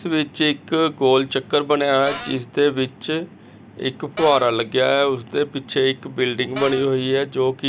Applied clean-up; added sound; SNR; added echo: none; Cupboard open or close; 8 dB; none.